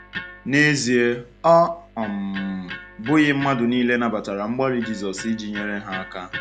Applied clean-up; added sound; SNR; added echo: none; Electric guitar; 16 dB; none.